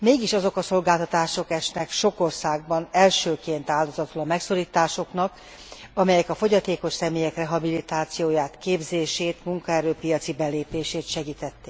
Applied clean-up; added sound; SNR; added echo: none; none; none; none.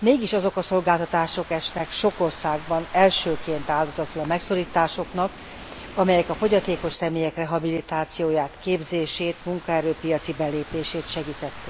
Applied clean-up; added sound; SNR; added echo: none; Rain / Thunderstorm; 16 dB; none.